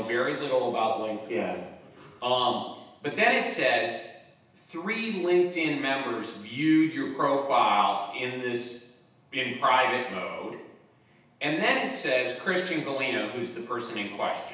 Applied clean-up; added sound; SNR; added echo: none; none; none; reverberation time 0.9 s.